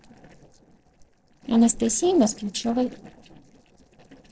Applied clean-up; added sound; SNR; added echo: neural separator model SepFormer DNS4.